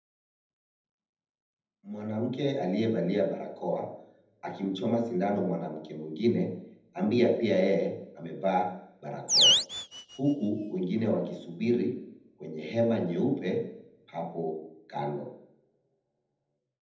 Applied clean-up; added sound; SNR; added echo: none; Animal; -1 dB; reverberation time 0.8 s.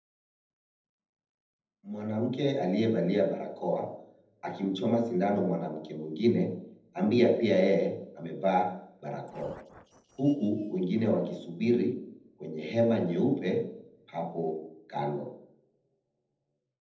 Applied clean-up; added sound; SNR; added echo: neural separator model SepFormer DNS4.